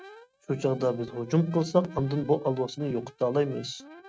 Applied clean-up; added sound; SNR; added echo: neural mask model RNNoise.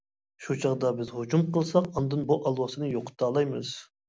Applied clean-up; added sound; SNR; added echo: none; none; none; none.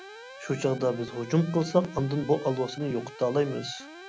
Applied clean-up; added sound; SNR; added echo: none; Alarm + Bowed string instrument; 17 dB; none.